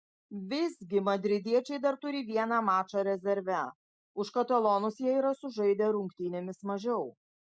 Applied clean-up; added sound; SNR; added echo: none; none; none; none.